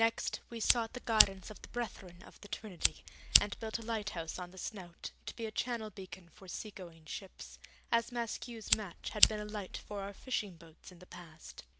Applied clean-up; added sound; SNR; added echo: none; Fire; -4 dB; none.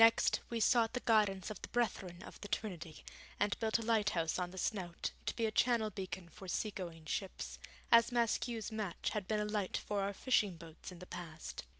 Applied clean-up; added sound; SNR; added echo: none; none; none; none.